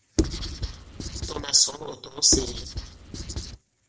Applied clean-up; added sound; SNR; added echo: neural separator model SepFormer DNS4.